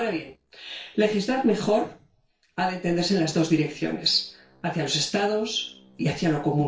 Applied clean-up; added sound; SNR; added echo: neural separator model SepFormer DNS4.